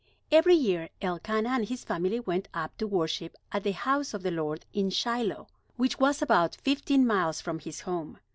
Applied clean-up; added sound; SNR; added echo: none; none; none; none.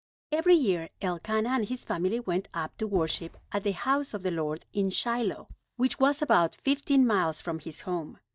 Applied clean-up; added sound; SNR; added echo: neural mask model DeepFilterNet 3.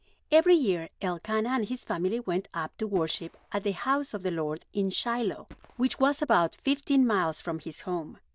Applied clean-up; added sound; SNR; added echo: neural diffusion model UNIVERSE++.